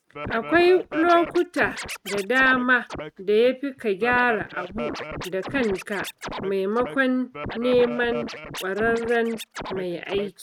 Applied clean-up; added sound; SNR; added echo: neural mask model RNNoise.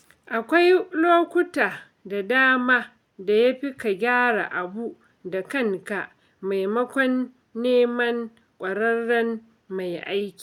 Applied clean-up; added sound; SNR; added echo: none; none; none; none.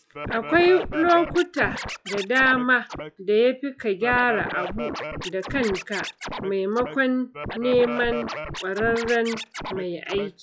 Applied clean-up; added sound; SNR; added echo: classical method log-MMSE.